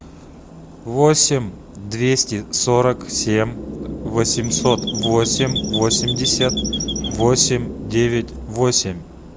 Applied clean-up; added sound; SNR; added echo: none; Chirp, tweet; 8 dB; none.